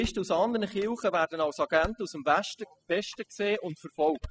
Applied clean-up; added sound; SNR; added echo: classical method spectral subtraction.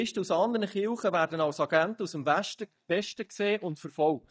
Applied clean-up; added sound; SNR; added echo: neural mask model DeepFilterNet 3.